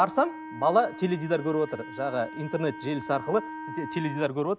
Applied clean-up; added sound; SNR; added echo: none; Wind instrument, woodwind instrument; 12 dB; none.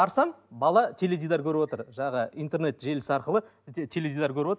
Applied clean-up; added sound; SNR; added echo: none; none; none; none.